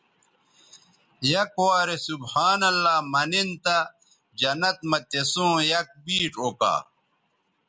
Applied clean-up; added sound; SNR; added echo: none; none; none; none.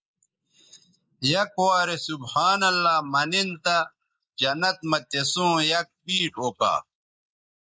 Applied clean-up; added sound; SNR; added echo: neural mask model Resemble Enhance denoiser.